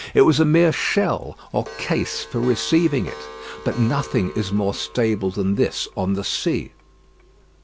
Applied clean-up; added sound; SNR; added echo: none; Clock; 19 dB; none.